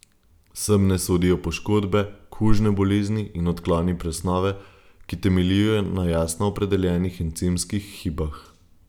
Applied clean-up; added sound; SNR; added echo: none; none; none; none.